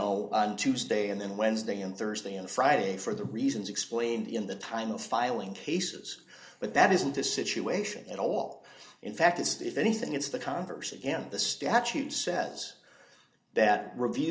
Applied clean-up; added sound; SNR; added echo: none; none; none; reverberation time 0.4 s.